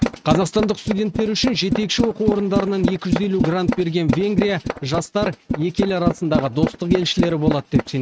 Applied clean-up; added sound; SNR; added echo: neural mask model RNNoise.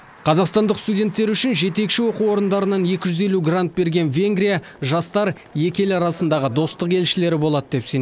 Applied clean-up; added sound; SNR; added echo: none; none; none; none.